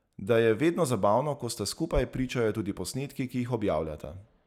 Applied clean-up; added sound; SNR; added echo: none; none; none; none.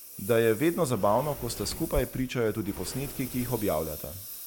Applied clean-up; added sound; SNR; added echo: none; Engine + Sliding door; 13 dB; none.